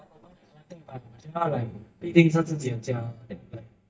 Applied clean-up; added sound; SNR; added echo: neural mask model DeepFilterNet 3.